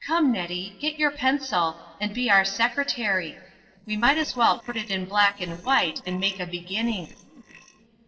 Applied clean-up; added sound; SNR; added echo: neural separator model SepFormer DNS4.